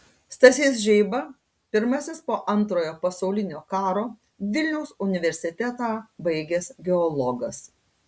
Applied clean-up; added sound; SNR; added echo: none; none; none; none.